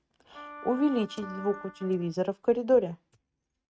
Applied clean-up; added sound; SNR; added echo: neural mask model RNNoise.